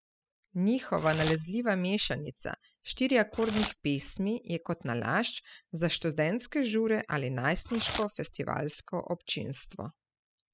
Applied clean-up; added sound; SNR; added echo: classical method spectral subtraction.